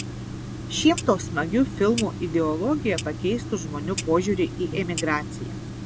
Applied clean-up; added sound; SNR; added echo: none; Clock; 7 dB; none.